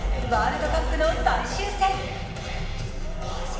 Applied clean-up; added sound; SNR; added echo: none; Idling / Engine starting / Motor vehicle (road); 2 dB; reverberation time 1.2 s.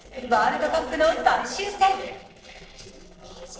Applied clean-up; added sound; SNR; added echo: neural separator model SepFormer DNS4.